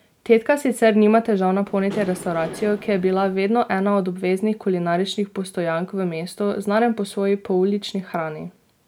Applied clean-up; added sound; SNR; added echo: none; Engine / Mechanisms; 15 dB; none.